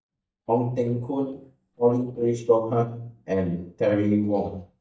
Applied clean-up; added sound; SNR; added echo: neural mask model DeepFilterNet 3.